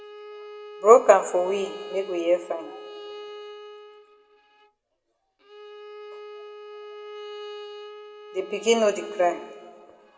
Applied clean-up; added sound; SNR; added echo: none; Bowed string instrument; 15 dB; reverberation time 1.4 s.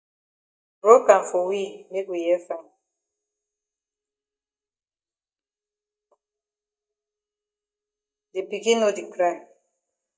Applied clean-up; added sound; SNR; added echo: neural mask model DeepFilterNet 3.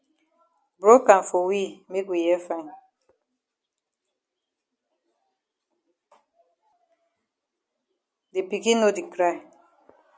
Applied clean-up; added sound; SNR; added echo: none; none; none; none.